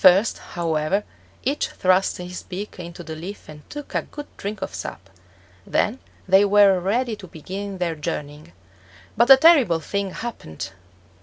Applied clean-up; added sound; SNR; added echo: none; none; none; none.